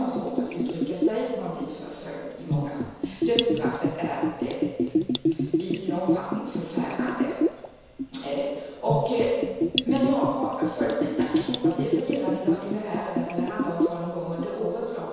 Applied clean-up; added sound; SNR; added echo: none; Bathtub (filling or washing) / Gurgling; -1 dB; reverberation time 1.2 s.